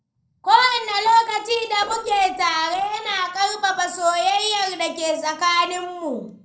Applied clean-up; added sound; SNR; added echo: neural separator model SepFormer DNS4.